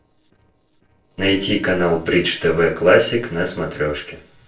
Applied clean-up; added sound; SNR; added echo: neural separator model SepFormer DNS4.